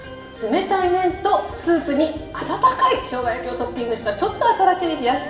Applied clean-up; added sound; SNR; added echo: none; none; none; reverberation time 1.0 s.